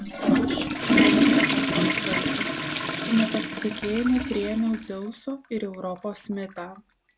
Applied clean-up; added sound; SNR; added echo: none; Toilet flush / Water; -4 dB; none.